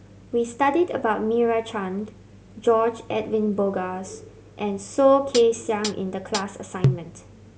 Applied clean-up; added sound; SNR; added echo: none; Hi-hat; 5 dB; none.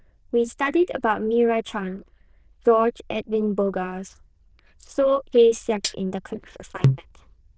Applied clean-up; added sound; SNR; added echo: neural diffusion model UNIVERSE++.